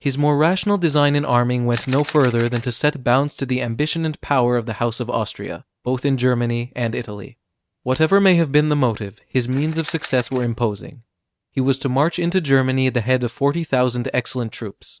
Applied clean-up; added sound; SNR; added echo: neural mask model RNNoise.